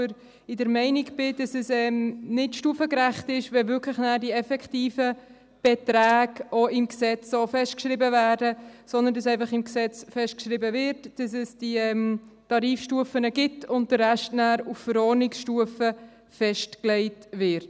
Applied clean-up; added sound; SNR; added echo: none; none; none; none.